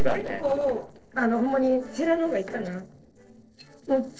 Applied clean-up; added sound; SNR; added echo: neural separator model SepFormer DNS4.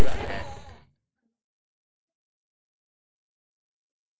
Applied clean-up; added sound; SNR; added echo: neural mask model DeepFilterNet 3.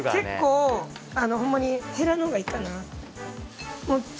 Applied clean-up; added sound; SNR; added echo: none; none; none; none.